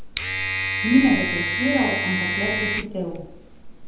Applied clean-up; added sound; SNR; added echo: none; Domestic sounds, home sounds; 2 dB; reverberation time 0.8 s.